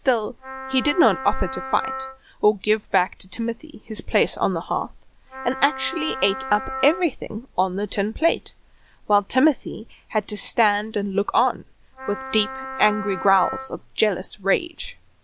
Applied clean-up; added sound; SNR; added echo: none; Wind instrument, woodwind instrument; 10 dB; none.